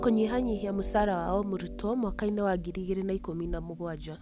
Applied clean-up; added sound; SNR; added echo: none; Harp; 10 dB; none.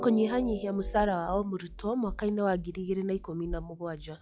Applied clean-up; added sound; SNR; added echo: classical method log-MMSE.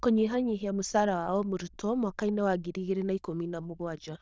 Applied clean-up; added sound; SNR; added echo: neural diffusion model UNIVERSE++.